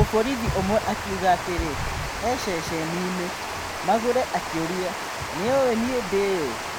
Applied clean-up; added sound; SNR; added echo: none; Water; 4 dB; none.